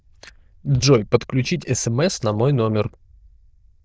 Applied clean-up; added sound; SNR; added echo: neural diffusion model UNIVERSE++.